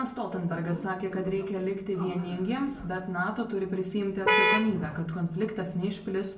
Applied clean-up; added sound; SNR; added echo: none; Vehicle horn, car horn, honking; -5 dB; reverberation time 0.7 s.